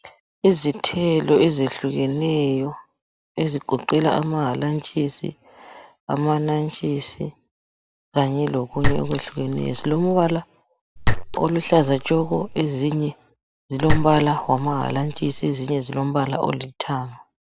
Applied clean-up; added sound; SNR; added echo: none; Chink, clink; 1 dB; none.